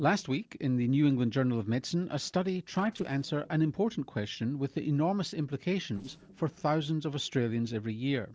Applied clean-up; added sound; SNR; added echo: neural separator model SepFormer DNS4.